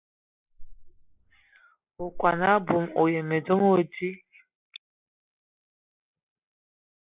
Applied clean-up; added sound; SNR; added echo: neural mask model Resemble Enhance denoiser.